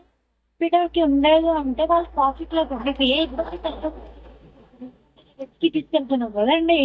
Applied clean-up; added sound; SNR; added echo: neural mask model DeepFilterNet 3.